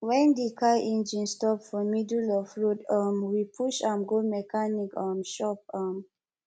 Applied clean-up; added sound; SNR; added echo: none; none; none; none.